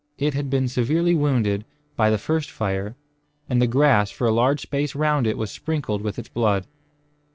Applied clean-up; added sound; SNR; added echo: neural separator model SepFormer DNS4.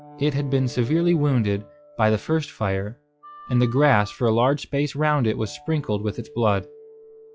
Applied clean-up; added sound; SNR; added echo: classical method log-MMSE.